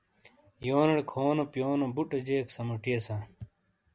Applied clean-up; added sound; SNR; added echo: none; none; none; none.